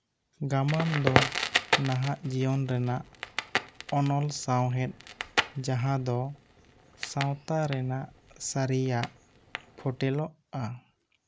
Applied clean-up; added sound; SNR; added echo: none; Crackle; 5 dB; none.